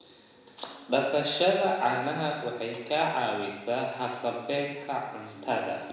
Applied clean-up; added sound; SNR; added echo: none; none; none; reverberation time 1.0 s.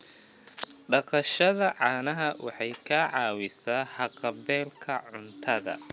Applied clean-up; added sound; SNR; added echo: none; none; none; none.